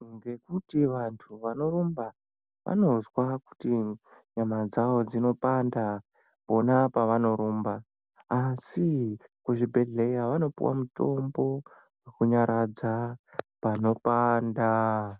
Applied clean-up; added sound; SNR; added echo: none; none; none; none.